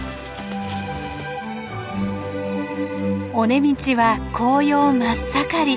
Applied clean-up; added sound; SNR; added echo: none; none; none; none.